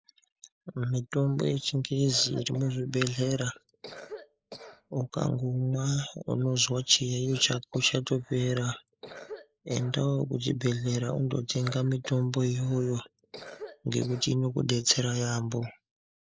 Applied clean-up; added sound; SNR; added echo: neural mask model Resemble Enhance denoiser.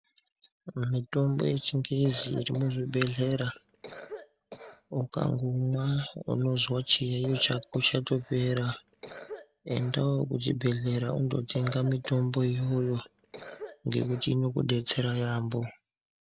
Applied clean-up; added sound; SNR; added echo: none; Cough; 18 dB; none.